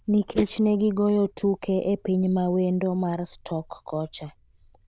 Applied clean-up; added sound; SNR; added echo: neural diffusion model UNIVERSE++.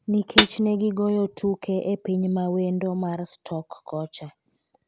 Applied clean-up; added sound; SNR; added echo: none; Hi-hat; -1 dB; none.